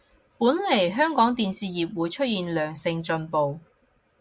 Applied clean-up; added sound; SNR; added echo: none; none; none; none.